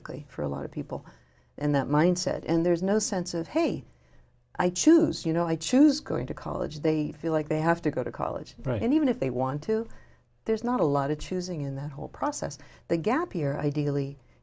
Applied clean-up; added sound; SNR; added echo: none; none; none; none.